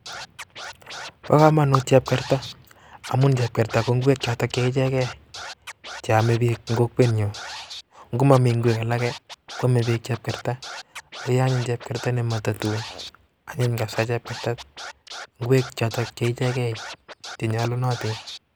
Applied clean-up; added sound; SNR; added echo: none; Scratching (performance technique); 16 dB; none.